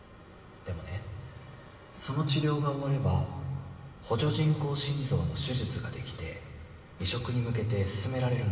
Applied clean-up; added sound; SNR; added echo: none; none; none; reverberation time 2.0 s.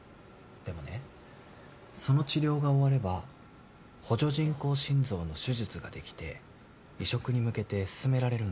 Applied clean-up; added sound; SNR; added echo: none; none; none; none.